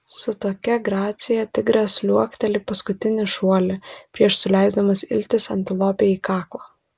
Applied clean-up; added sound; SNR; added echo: none; none; none; none.